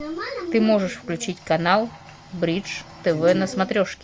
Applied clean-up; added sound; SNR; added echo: none; none; none; none.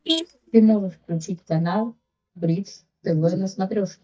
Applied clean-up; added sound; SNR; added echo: neural mask model DeepFilterNet 3.